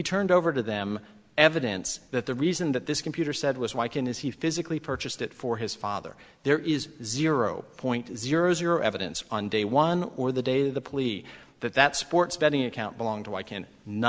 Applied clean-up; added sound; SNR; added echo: none; none; none; none.